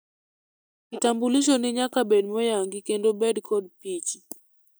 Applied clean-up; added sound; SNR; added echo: neural mask model DeepFilterNet 3.